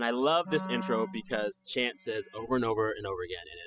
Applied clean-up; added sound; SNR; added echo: classical method spectral subtraction.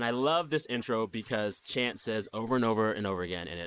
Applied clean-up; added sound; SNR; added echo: neural mask model Resemble Enhance denoiser.